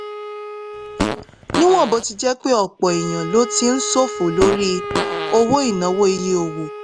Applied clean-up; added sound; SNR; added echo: none; Wind instrument, woodwind instrument + Fart; 7 dB; none.